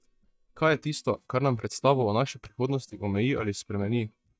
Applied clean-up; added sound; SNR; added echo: neural mask model DeepFilterNet 3.